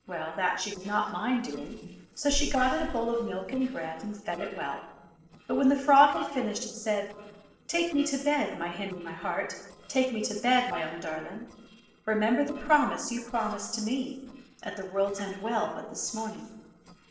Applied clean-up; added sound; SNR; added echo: neural separator model SepFormer DNS4.